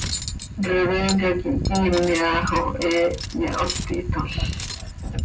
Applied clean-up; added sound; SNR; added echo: none; Cutlery, silverware; 5 dB; reverberation time 0.3 s.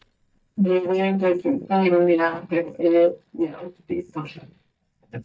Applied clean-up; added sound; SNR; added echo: neural mask model DeepFilterNet 3.